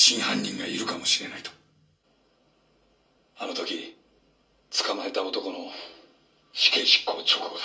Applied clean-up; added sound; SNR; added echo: none; none; none; reverberation time 0.2 s.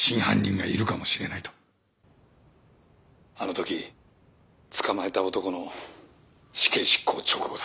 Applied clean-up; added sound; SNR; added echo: none; none; none; none.